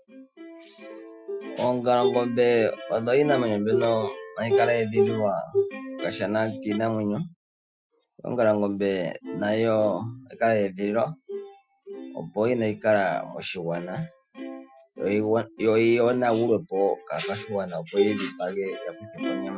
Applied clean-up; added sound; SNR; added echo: classical method Wiener filter.